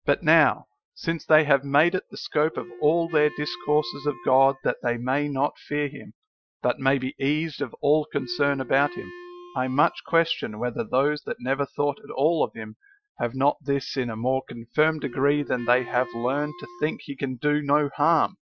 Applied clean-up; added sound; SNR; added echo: classical method Wiener filter.